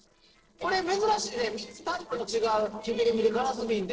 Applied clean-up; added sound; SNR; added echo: neural separator model SepFormer DNS4.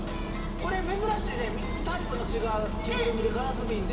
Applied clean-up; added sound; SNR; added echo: none; Engine starting; 1 dB; reverberation time 2.7 s.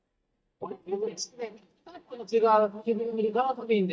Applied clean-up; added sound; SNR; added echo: neural mask model DeepFilterNet 3.